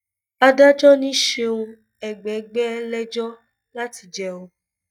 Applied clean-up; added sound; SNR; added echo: neural mask model DeepFilterNet 3.